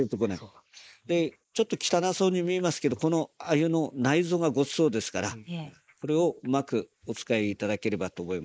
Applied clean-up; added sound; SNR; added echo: neural mask model Resemble Enhance denoiser.